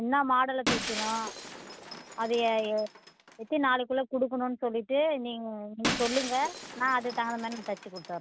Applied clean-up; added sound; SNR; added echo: none; Shatter; 9 dB; none.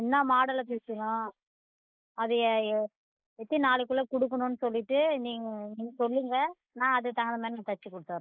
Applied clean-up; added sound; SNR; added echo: neural mask model Resemble Enhance denoiser.